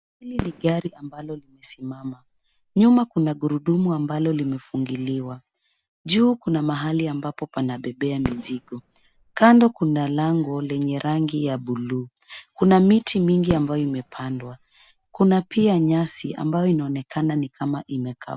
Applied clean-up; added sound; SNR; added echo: none; Fireworks; 17 dB; none.